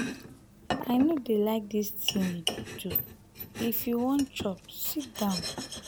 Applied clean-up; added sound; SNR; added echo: none; Domestic sounds, home sounds; 7 dB; none.